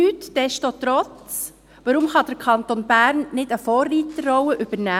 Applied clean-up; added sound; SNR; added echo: none; none; none; none.